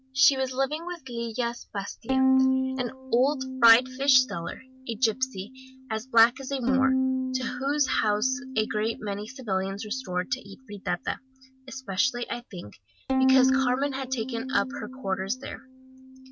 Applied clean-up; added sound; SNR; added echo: none; Bowed string instrument; 2 dB; none.